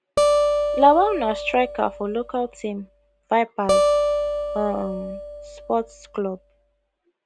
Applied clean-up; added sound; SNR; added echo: none; Acoustic guitar; 0 dB; none.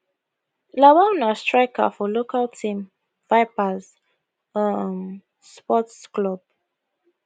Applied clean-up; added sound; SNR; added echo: none; none; none; none.